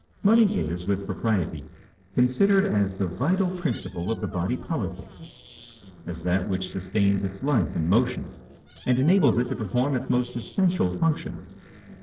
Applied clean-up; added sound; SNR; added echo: neural separator model SepFormer DNS4.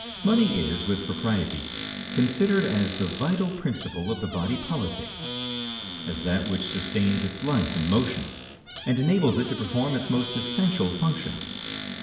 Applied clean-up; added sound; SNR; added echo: none; Squeak / Cupboard open or close; 3 dB; reverberation time 0.8 s.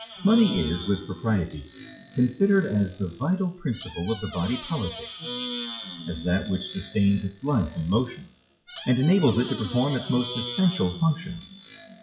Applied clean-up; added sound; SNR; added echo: classical method WPE with log-MMSE.